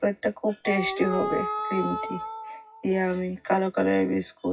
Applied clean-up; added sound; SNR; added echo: classical method WPE with log-MMSE.